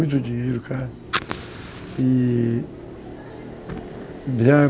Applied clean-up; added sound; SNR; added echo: none; Fire; 14 dB; none.